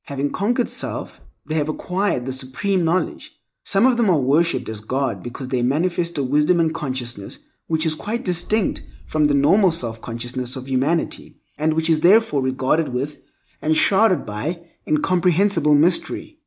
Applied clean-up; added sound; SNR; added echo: neural mask model DeepFilterNet 3.